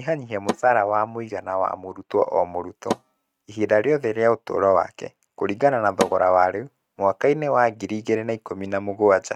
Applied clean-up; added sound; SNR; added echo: neural mask model RNNoise.